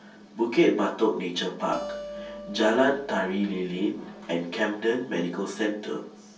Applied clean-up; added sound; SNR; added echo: none; Acoustic guitar; 15 dB; reverberation time 0.2 s.